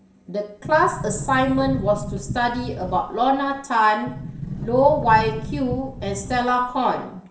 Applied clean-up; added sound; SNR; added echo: none; Sliding door; 10 dB; reverberation time 0.5 s.